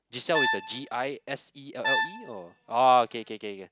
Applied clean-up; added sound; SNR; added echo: none; Brass instrument; 4 dB; none.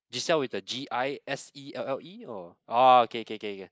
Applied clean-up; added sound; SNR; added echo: neural mask model Resemble Enhance denoiser.